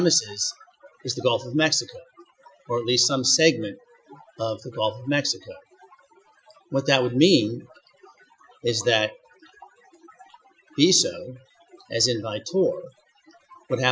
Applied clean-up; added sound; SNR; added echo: classical method Wiener filter.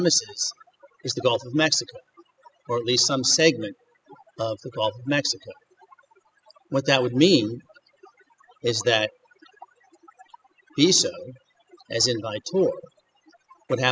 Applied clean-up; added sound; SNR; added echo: classical method spectral subtraction.